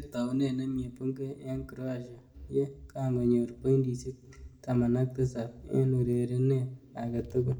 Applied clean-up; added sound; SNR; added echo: none; none; none; reverberation time 0.6 s.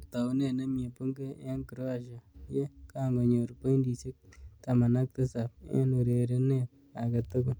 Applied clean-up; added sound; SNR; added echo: none; none; none; none.